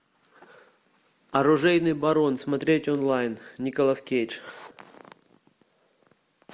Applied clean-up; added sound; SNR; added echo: none; none; none; none.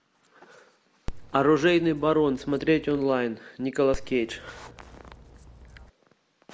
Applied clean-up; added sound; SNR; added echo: none; Dog; 14 dB; none.